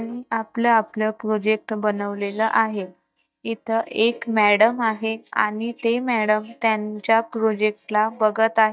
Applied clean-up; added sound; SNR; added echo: neural mask model DeepFilterNet 3.